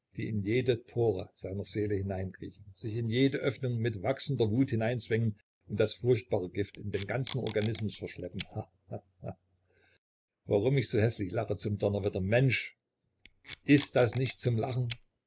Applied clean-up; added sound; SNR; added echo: neural mask model Resemble Enhance denoiser.